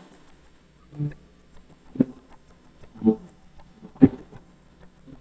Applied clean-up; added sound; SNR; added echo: neural mask model DeepFilterNet 3.